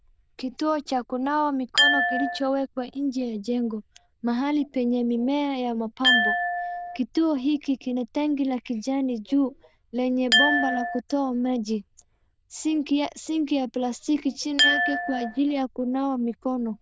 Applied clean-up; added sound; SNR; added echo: neural diffusion model UNIVERSE++.